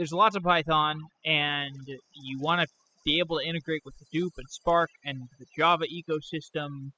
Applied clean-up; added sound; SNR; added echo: classical method spectral subtraction.